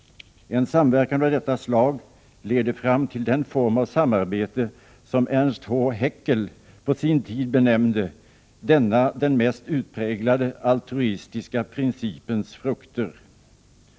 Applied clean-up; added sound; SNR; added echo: none; none; none; none.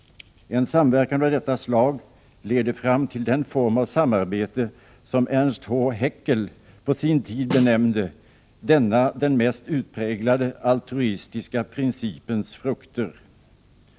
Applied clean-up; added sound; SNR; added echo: none; Snare drum; 11 dB; none.